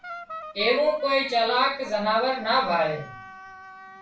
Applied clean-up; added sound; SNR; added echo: none; Wind instrument, woodwind instrument; 16 dB; reverberation time 0.3 s.